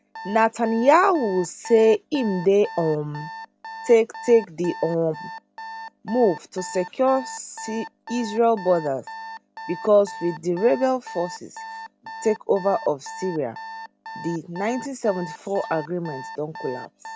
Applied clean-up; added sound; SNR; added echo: none; Alarm; 14 dB; none.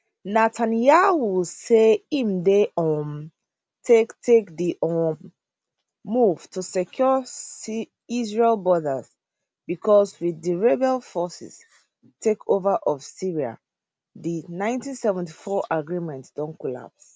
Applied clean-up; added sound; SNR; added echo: none; none; none; none.